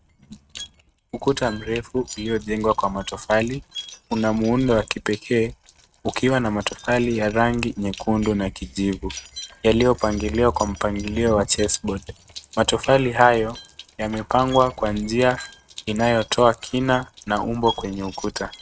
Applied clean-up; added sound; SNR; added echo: neural mask model RNNoise.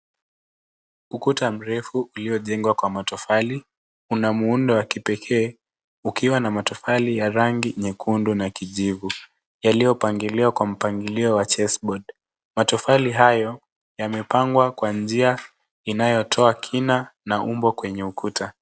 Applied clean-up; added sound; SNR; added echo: none; none; none; none.